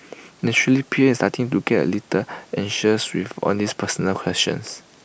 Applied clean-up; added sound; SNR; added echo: none; none; none; none.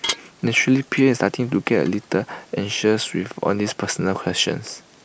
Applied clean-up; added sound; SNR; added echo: none; Dishes, pots, and pans / Glass; 15 dB; none.